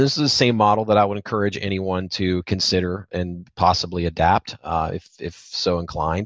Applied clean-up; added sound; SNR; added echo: none; none; none; none.